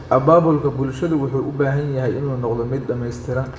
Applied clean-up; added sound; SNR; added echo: none; none; none; reverberation time 0.8 s.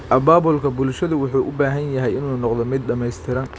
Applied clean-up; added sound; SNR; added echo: none; none; none; none.